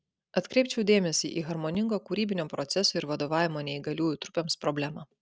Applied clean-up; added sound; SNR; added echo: none; none; none; none.